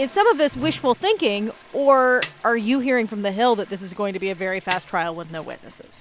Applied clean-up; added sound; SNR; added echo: none; Snare drum + Toilet flush; 18 dB; none.